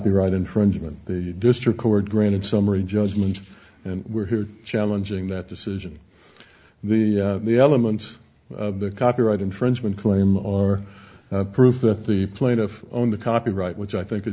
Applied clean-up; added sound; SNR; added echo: none; none; none; none.